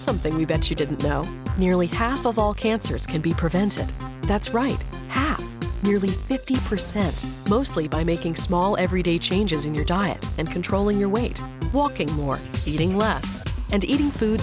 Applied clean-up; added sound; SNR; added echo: none; none; none; none.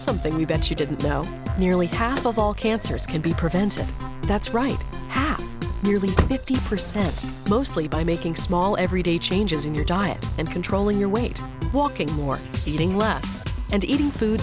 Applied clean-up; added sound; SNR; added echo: none; Alarm + Slam / Engine starting; 12 dB; none.